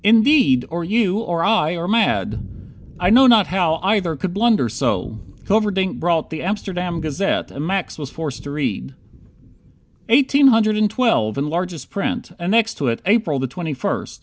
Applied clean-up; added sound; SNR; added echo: none; Thunder; 20 dB; none.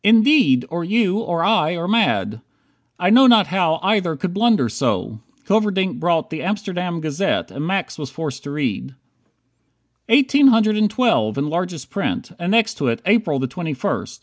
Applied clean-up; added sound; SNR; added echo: none; none; none; none.